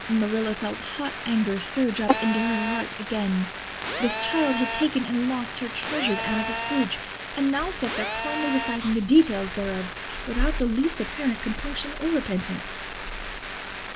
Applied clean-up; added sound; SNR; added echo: none; Telephone; 5 dB; none.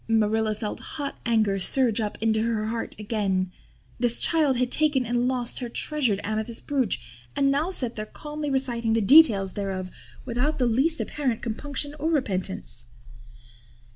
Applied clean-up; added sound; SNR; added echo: none; none; none; none.